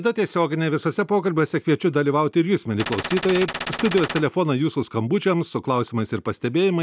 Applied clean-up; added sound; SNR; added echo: none; Gunshot, gunfire; 7 dB; none.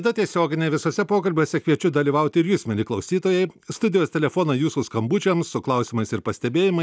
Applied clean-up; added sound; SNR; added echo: none; none; none; none.